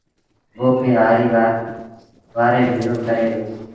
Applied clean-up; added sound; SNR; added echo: neural separator model SepFormer DNS4.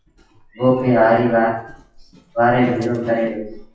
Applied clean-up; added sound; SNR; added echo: classical method WPE with log-MMSE.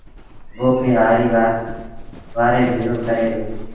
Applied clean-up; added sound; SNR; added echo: none; Livestock, farm animals, working animals; 12 dB; reverberation time 1.2 s.